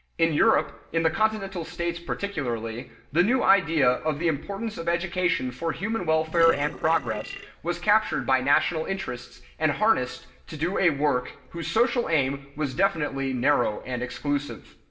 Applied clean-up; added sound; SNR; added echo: neural separator model SepFormer DNS4.